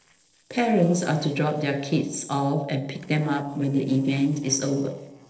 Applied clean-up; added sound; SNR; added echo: neural separator model SepFormer DNS4.